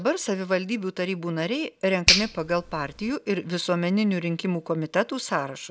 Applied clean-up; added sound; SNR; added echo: none; Finger snapping; 6 dB; none.